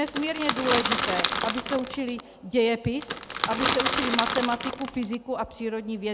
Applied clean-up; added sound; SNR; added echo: none; Crackle / Crushing; 0 dB; none.